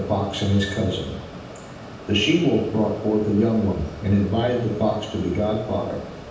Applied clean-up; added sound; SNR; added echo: none; Mechanisms; 15 dB; reverberation time 0.8 s.